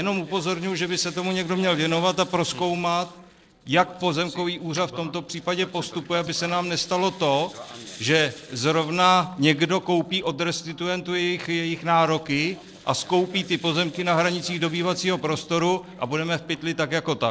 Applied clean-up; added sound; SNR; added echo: neural separator model SepFormer DNS4.